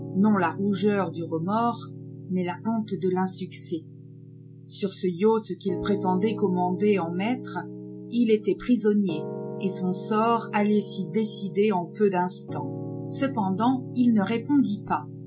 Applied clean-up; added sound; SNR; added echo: none; Piano; 11 dB; none.